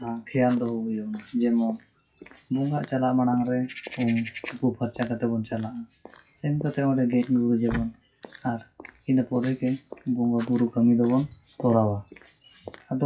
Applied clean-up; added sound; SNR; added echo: classical method WPE with log-MMSE.